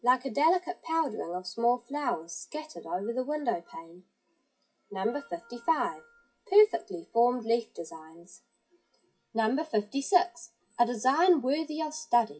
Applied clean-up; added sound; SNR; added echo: classical method WPE with log-MMSE.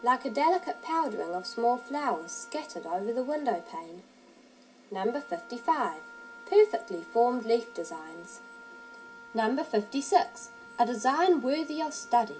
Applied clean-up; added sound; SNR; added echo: none; Wind instrument, woodwind instrument; 19 dB; reverberation time 0.4 s.